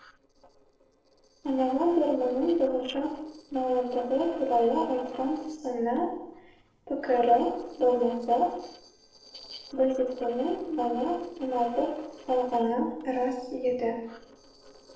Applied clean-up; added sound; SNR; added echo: neural separator model SepFormer DNS4.